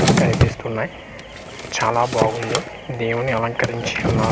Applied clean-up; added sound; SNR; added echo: none; Drawer open or close; 0 dB; none.